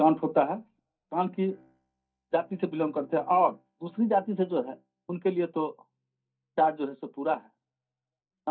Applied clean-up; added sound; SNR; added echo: neural mask model DeepFilterNet 3.